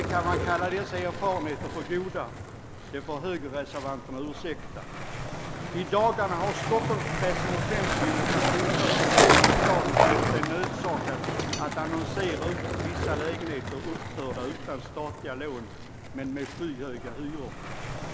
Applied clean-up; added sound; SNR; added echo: none; Skateboard; -4 dB; none.